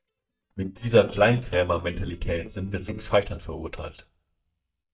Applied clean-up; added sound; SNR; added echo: neural mask model DeepFilterNet 3.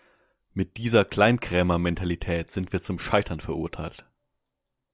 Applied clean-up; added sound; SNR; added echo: none; none; none; none.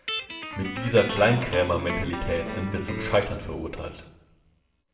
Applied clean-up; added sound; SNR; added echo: none; Guitar; 8 dB; reverberation time 0.7 s.